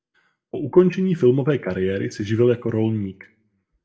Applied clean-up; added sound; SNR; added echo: none; none; none; reverberation time 0.3 s.